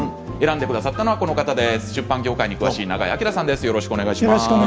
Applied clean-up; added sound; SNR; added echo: none; Harp + Wind instrument, woodwind instrument; 20 dB; none.